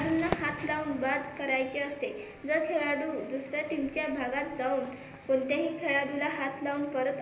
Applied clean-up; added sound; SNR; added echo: none; Crowd / Fireworks; 14 dB; reverberation time 1.4 s.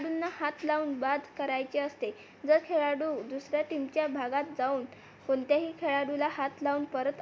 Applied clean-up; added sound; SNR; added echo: none; none; none; none.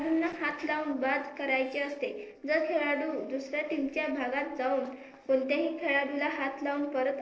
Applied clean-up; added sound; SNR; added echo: neural separator model SepFormer DNS4.